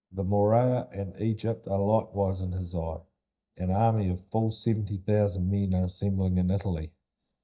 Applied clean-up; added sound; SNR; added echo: neural mask model DeepFilterNet 3.